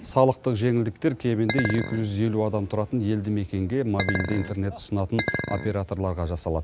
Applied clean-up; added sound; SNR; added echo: none; Chink, clink; 6 dB; none.